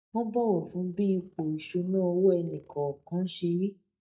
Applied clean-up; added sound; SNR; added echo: neural mask model DeepFilterNet 3.